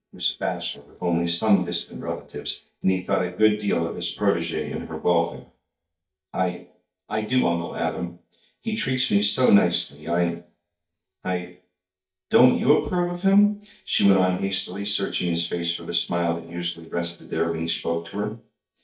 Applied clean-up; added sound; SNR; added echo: neural mask model DeepFilterNet 3.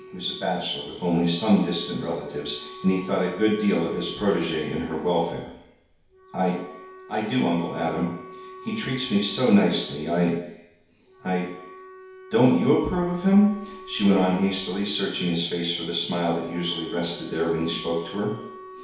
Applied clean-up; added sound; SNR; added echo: none; Wind instrument, woodwind instrument; 18 dB; reverberation time 2.2 s.